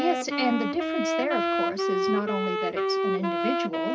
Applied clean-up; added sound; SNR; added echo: none; Wind instrument, woodwind instrument; -3 dB; reverberation time 0.4 s.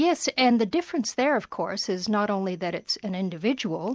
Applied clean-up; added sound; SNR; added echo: none; none; none; none.